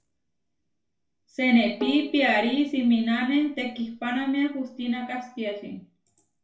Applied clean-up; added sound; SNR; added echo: none; Bowed string instrument; 15 dB; reverberation time 0.3 s.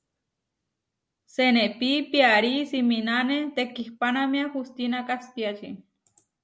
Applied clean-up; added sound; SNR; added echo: none; none; none; none.